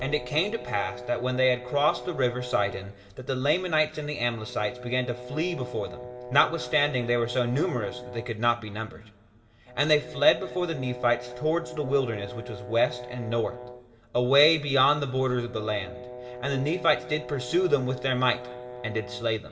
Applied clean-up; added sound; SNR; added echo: none; Brass instrument; 14 dB; reverberation time 2.5 s.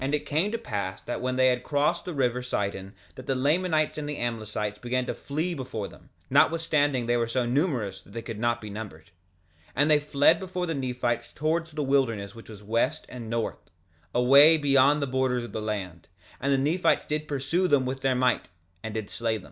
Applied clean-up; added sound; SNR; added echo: none; none; none; none.